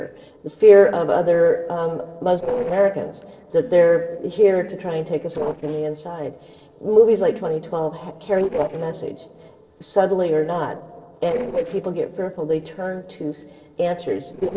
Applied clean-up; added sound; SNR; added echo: neural separator model SepFormer DNS4.